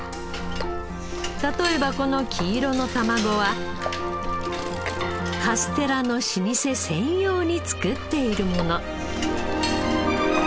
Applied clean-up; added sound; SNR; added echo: none; Cutlery, silverware / Dishes, pots, and pans; 8 dB; none.